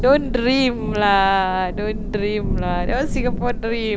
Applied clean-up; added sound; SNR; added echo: none; Thunder / Rain; 4 dB; none.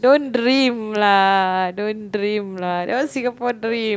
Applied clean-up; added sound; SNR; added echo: none; none; none; none.